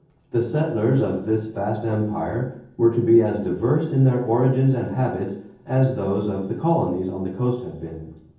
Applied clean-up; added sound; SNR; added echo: none; none; none; reverberation time 0.7 s.